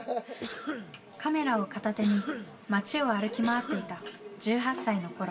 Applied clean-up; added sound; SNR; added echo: none; Cough; 10 dB; reverberation time 1.5 s.